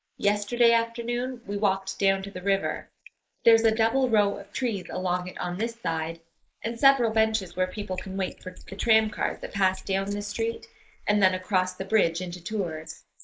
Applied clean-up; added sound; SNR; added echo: neural mask model Resemble Enhance denoiser.